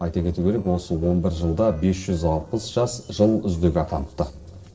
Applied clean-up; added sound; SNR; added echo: neural separator model SepFormer DNS4.